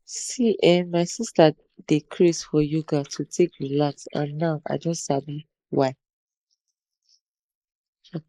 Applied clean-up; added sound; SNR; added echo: neural mask model Resemble Enhance denoiser.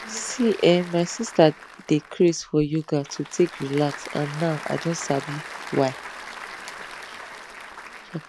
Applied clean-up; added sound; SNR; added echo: none; Applause / Crowd; 14 dB; none.